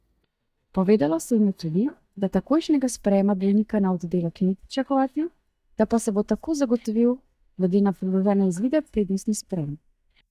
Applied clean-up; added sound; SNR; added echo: neural mask model DeepFilterNet 3.